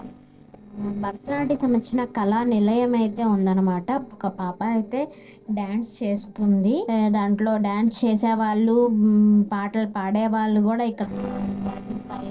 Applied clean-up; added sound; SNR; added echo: neural separator model SepFormer DNS4.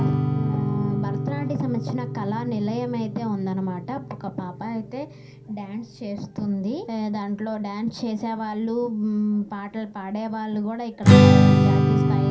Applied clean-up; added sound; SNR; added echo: none; Strum; -5 dB; reverberation time 0.3 s.